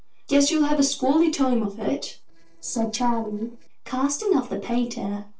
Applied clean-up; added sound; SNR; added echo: neural separator model SepFormer DNS4.